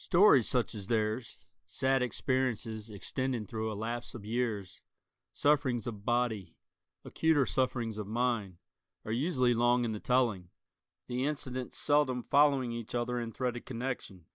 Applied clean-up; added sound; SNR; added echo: none; none; none; none.